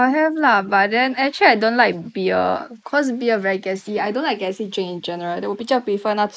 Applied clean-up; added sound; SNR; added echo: neural mask model Resemble Enhance denoiser.